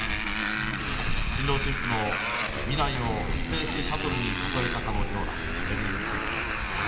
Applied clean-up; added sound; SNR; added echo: none; Motorcycle; -4 dB; reverberation time 2.5 s.